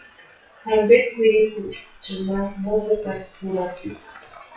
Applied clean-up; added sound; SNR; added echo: classical method WPE with log-MMSE.